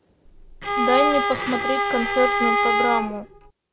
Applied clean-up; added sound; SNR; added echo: none; Bowed string instrument; -3 dB; none.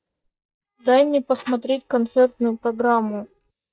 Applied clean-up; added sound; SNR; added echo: neural mask model DeepFilterNet 3.